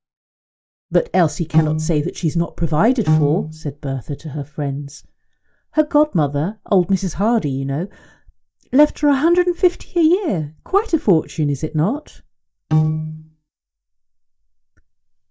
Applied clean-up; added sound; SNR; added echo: neural mask model DeepFilterNet 3.